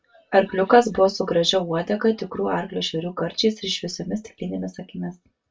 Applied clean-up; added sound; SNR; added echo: none; none; none; reverberation time 0.2 s.